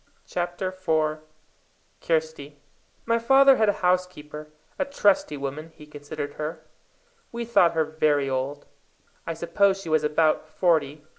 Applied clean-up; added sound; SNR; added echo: none; none; none; none.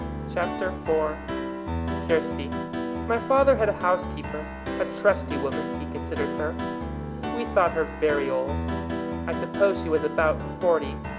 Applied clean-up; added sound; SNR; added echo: none; Piano; 4 dB; none.